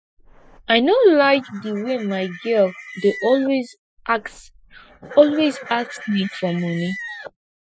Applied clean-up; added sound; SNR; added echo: classical method Wiener filter.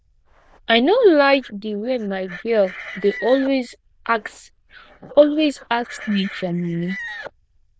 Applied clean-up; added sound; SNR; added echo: neural diffusion model UNIVERSE++.